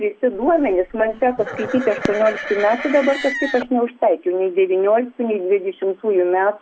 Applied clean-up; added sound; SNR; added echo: none; Livestock, farm animals, working animals + Fireworks; 10 dB; none.